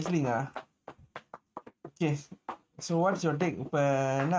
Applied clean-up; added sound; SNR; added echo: neural mask model RNNoise.